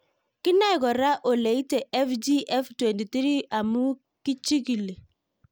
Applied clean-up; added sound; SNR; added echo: none; none; none; none.